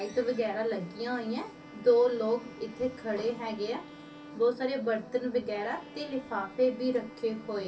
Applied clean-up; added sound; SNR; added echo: none; Bowed string instrument; 19 dB; reverberation time 0.3 s.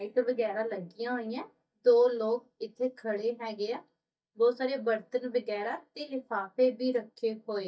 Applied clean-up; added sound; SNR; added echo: neural mask model DeepFilterNet 3.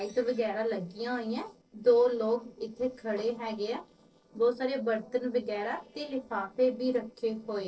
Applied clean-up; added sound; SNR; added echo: neural separator model SepFormer DNS4.